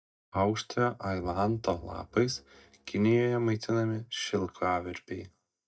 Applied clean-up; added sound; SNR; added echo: neural mask model DeepFilterNet 3.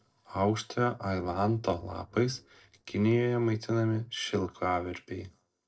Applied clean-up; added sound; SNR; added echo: neural separator model SepFormer DNS4.